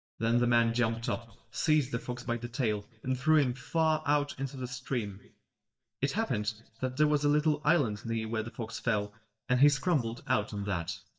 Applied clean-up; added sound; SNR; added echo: neural mask model DeepFilterNet 3.